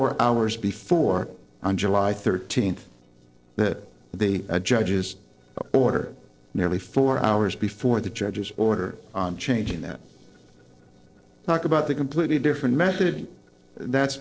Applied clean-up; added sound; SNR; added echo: neural separator model SepFormer DNS4.